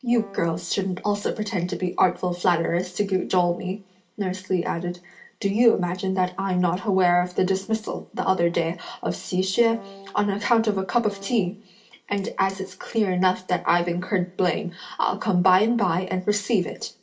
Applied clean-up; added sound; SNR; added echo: none; Wind instrument, woodwind instrument; 19 dB; reverberation time 0.2 s.